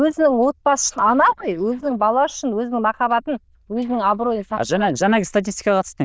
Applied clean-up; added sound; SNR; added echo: neural diffusion model UNIVERSE++.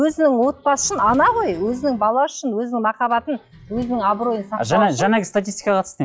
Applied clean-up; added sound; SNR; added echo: classical method log-MMSE.